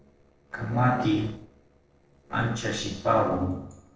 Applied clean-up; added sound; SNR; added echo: neural separator model SepFormer DNS4.